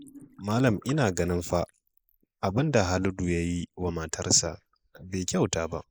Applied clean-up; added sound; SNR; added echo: neural mask model Resemble Enhance denoiser.